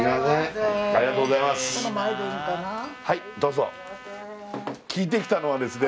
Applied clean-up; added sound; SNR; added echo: none; Trumpet; 18 dB; none.